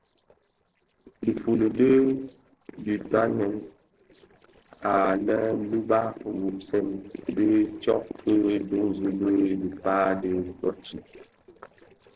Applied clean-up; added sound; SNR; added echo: neural separator model SepFormer DNS4.